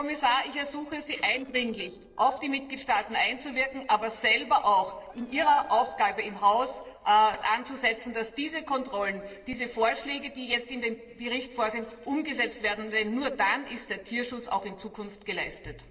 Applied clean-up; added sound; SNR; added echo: neural separator model SepFormer DNS4.